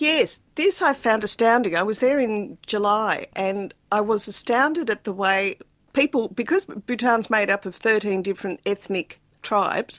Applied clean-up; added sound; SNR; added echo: none; none; none; none.